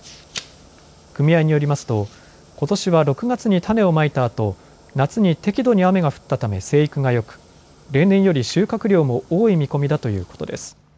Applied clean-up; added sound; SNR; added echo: none; none; none; none.